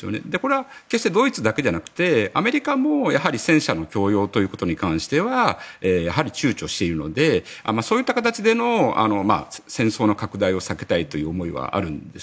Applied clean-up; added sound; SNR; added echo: none; none; none; none.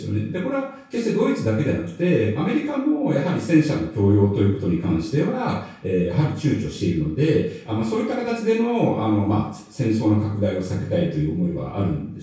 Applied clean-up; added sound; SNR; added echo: none; none; none; reverberation time 0.6 s.